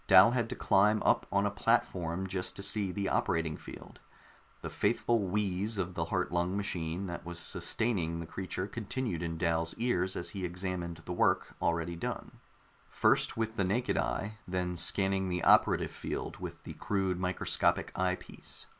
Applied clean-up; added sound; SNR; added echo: none; none; none; none.